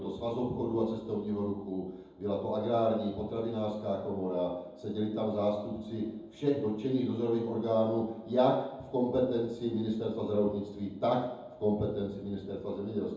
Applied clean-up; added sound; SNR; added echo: none; none; none; reverberation time 0.9 s.